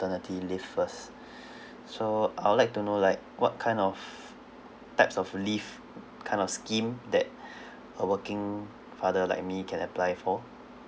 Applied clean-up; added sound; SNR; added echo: none; none; none; none.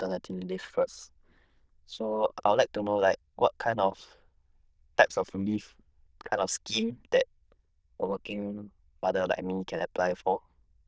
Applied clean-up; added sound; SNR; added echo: neural diffusion model UNIVERSE++.